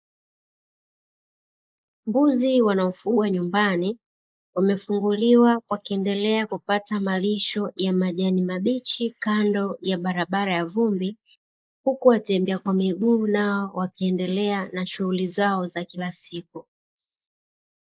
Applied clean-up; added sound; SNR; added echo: neural mask model Resemble Enhance denoiser.